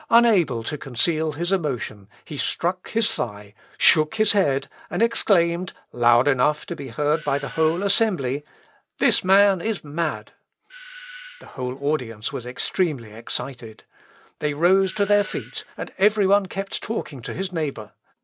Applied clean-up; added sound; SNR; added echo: none; Doorbell; 19 dB; none.